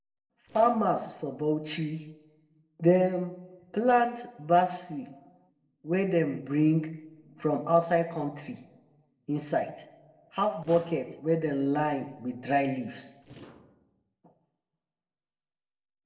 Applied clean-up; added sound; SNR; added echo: neural separator model SepFormer DNS4.